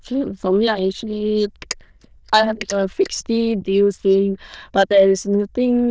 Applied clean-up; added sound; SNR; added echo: neural diffusion model UNIVERSE++.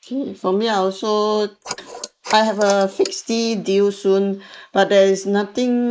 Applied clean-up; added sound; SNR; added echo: neural mask model Resemble Enhance denoiser.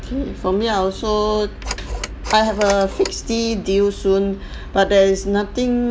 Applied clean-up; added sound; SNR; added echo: none; Telephone; 18 dB; none.